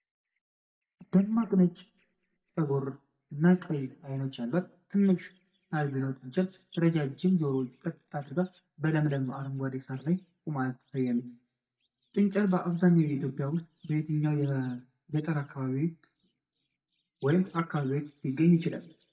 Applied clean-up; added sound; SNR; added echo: neural mask model DeepFilterNet 3.